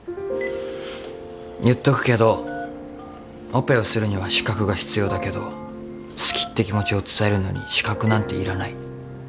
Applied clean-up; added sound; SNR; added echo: none; Telephone; 17 dB; none.